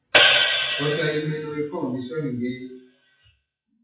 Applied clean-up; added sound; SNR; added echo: classical method WPE with log-MMSE.